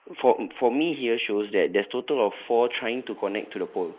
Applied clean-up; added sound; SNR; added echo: neural mask model Resemble Enhance denoiser.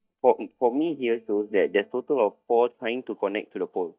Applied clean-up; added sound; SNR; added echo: neural mask model DeepFilterNet 3.